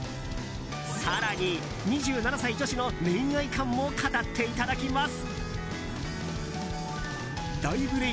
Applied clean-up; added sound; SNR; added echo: none; none; none; none.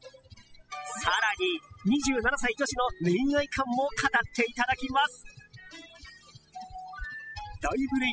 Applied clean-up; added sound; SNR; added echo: classical method spectral subtraction.